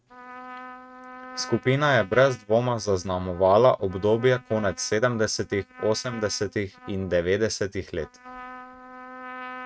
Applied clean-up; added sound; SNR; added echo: neural mask model RNNoise.